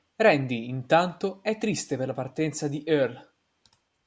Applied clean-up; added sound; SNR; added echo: none; none; none; none.